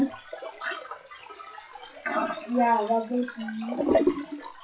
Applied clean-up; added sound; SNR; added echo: classical method WPE with log-MMSE.